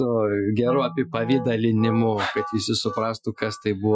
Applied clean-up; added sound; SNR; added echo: classical method Wiener filter.